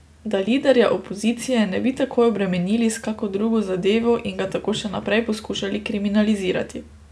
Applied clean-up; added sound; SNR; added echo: none; none; none; none.